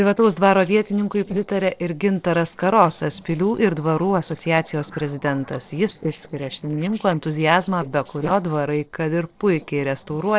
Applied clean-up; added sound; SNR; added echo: neural separator model SepFormer DNS4.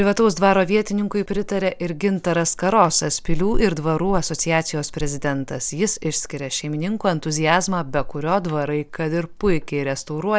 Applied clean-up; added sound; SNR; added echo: none; none; none; none.